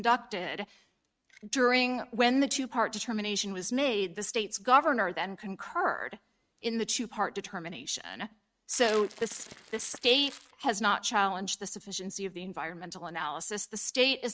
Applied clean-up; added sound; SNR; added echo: neural mask model RNNoise.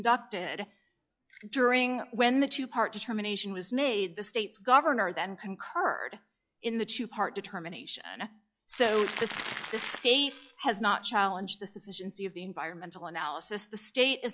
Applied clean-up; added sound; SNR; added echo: classical method log-MMSE.